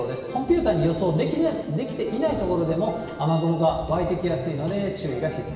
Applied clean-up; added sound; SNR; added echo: none; none; none; reverberation time 1.4 s.